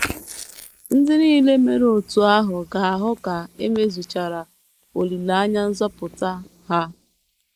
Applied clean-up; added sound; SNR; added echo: neural mask model Resemble Enhance denoiser.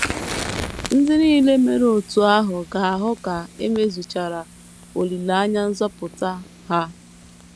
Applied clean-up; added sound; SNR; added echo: none; Fire; 13 dB; none.